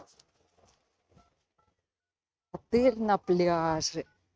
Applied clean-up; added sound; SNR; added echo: neural mask model RNNoise.